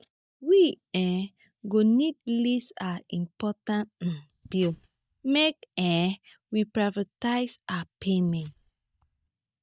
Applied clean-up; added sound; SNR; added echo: neural mask model DeepFilterNet 3.